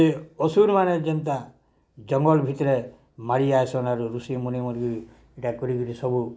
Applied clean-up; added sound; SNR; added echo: none; none; none; none.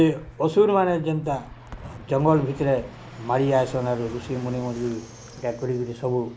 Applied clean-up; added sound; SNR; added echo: none; Zipper (clothing) + Fixed-wing aircraft, airplane; 17 dB; none.